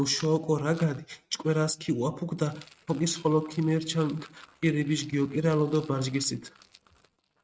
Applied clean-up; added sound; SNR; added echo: neural mask model RNNoise.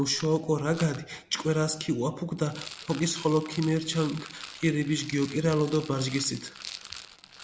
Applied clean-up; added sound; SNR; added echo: none; Rattle; 17 dB; none.